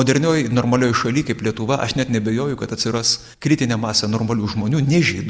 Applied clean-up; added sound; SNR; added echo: none; none; none; none.